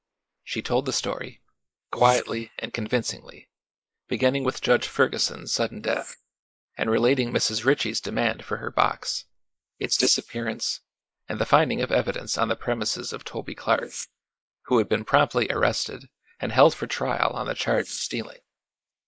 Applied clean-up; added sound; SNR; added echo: neural mask model Resemble Enhance denoiser.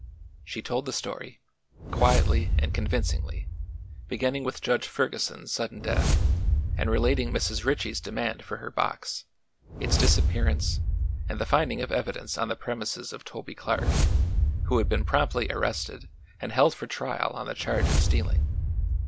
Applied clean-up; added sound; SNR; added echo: none; Whoosh, swoosh, swish; -3 dB; none.